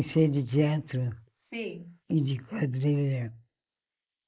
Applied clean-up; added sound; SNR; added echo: neural mask model Resemble Enhance denoiser.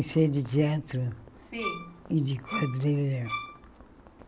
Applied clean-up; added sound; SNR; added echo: none; Bowed string instrument; 10 dB; none.